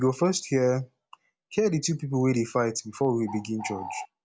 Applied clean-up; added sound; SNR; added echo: none; Bird; 11 dB; none.